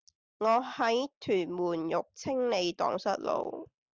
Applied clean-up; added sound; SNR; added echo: none; none; none; none.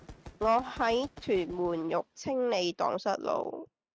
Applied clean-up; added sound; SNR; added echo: neural mask model RNNoise.